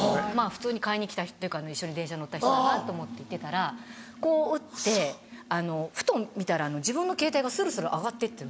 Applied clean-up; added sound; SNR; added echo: none; Sink (filling or washing); 18 dB; none.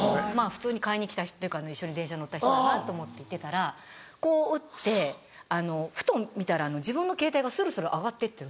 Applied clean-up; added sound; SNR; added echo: none; none; none; none.